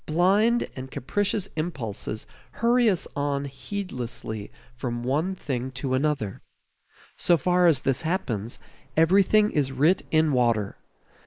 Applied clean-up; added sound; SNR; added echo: neural mask model Resemble Enhance denoiser.